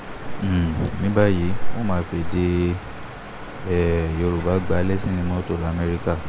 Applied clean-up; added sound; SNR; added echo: none; Cricket; -2 dB; none.